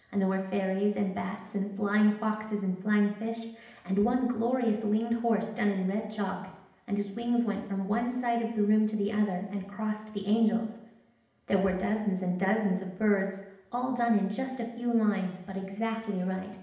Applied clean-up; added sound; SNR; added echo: none; none; none; reverberation time 0.8 s.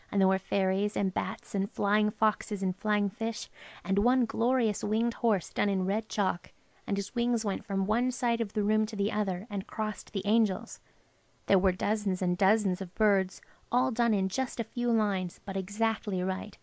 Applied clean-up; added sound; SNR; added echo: none; none; none; none.